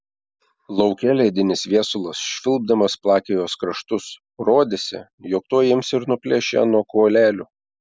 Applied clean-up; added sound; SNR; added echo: none; none; none; none.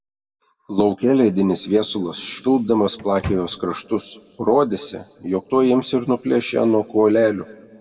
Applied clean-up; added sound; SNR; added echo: none; Microwave oven; 12 dB; reverberation time 1.5 s.